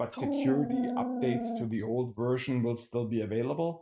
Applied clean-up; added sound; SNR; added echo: neural mask model RNNoise.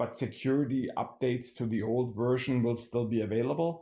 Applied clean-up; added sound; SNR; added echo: none; none; none; none.